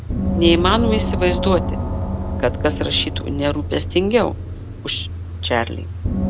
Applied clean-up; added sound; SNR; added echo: none; Gong + Idling / Engine starting / Accelerating, revving, vroom / Car; 2 dB; none.